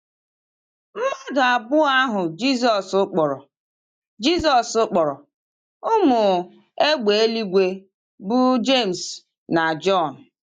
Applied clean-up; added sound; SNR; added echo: neural mask model DeepFilterNet 3.